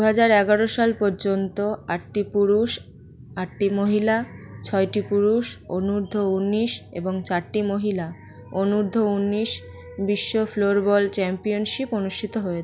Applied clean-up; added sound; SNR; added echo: none; none; none; none.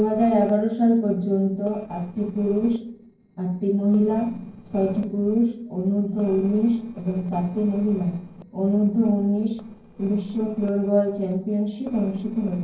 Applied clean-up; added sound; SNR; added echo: neural separator model SepFormer DNS4.